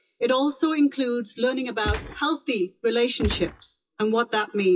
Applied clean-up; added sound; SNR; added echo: classical method WPE with log-MMSE.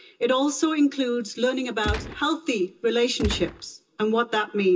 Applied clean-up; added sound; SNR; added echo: none; Gunshot, gunfire; 7 dB; reverberation time 0.2 s.